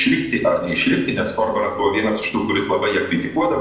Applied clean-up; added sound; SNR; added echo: neural separator model SepFormer DNS4.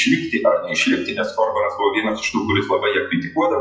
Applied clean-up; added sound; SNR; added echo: classical method WPE with log-MMSE.